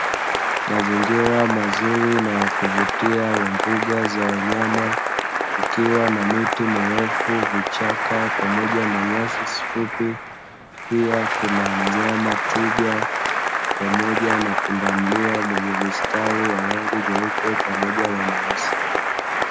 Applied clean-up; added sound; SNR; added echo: none; Applause; -2 dB; none.